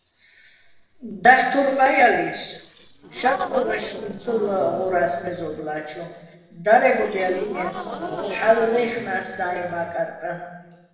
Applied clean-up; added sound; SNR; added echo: neural separator model SepFormer DNS4.